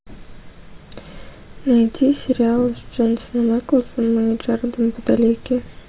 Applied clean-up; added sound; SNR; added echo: none; none; none; none.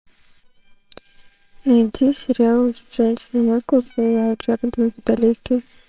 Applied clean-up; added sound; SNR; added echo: neural separator model SepFormer WHAMR!.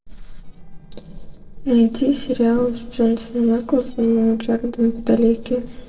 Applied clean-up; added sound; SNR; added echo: neural separator model SepFormer DNS4.